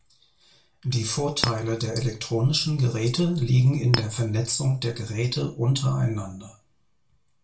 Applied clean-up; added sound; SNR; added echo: none; Chink, clink; 7 dB; reverberation time 0.3 s.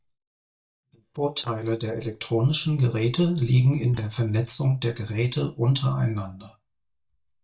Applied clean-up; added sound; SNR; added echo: neural mask model DeepFilterNet 3.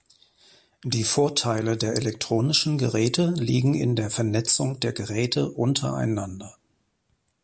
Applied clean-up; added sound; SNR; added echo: none; none; none; none.